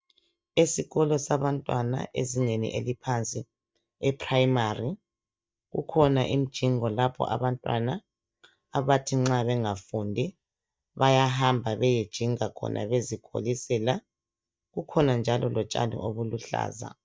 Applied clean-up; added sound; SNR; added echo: neural mask model DeepFilterNet 3.